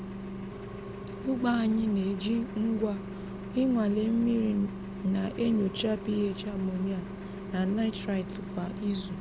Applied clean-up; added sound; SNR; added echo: none; Engine; 8 dB; none.